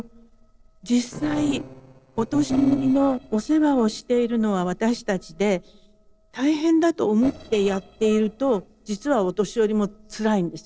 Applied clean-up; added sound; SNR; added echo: neural separator model SepFormer DNS4.